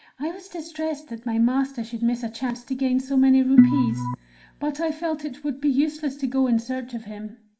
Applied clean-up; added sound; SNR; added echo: none; Organ; -3 dB; reverberation time 0.6 s.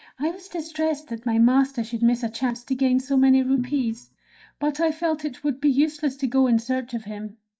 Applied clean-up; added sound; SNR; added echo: neural mask model DeepFilterNet 3.